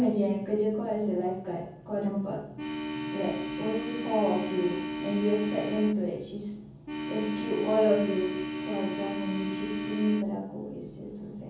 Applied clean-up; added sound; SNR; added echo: none; Organ; 4 dB; reverberation time 0.7 s.